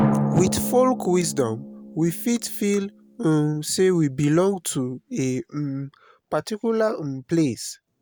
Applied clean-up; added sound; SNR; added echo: none; Drum; 8 dB; none.